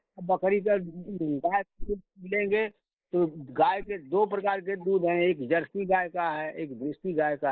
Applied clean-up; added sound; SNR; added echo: neural mask model Resemble Enhance denoiser.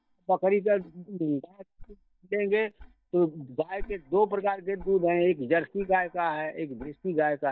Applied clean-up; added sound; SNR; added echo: neural mask model DeepFilterNet 3.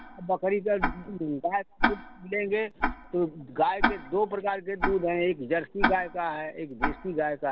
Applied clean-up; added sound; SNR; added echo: none; Tick-tock; 3 dB; none.